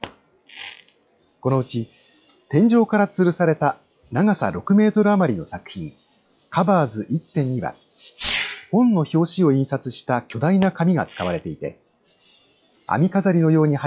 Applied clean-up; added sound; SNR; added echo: classical method log-MMSE.